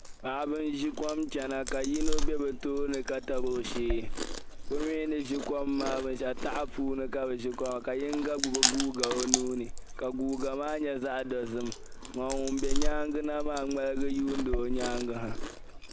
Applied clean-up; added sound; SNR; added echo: none; Chewing, mastication; 0 dB; none.